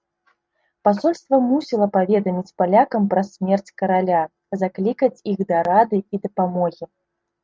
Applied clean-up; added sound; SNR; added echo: none; none; none; none.